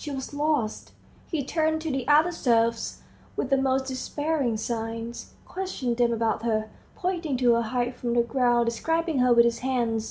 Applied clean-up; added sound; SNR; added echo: none; none; none; none.